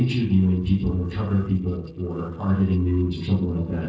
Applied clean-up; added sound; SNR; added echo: neural separator model SepFormer DNS4.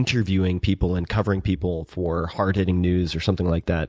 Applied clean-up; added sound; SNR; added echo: none; none; none; none.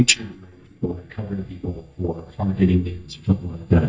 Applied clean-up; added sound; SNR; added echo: neural mask model DeepFilterNet 3.